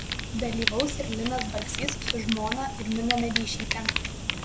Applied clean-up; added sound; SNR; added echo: none; Fire; 0 dB; none.